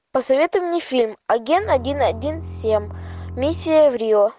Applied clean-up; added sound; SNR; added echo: none; Bowed string instrument; 13 dB; none.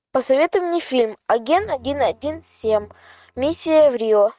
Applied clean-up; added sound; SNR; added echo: neural mask model RNNoise.